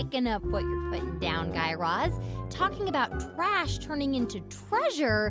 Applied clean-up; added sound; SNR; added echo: none; Keyboard (musical); 13 dB; none.